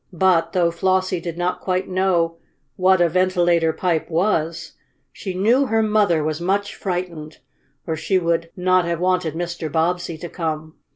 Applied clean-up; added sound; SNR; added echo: none; none; none; none.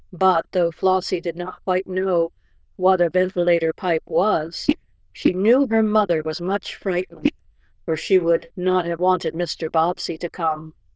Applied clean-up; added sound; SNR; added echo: neural diffusion model UNIVERSE++.